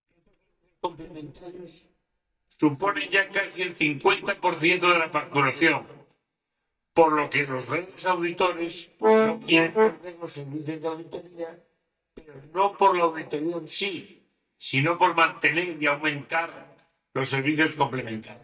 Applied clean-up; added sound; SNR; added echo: neural mask model DeepFilterNet 3.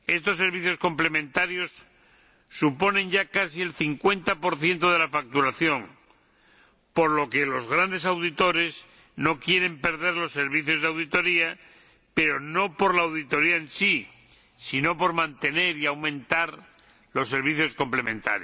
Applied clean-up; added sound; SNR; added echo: none; none; none; none.